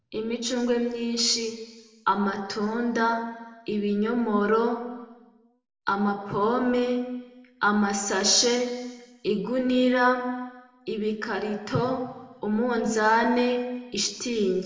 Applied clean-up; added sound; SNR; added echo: none; none; none; reverberation time 1.0 s.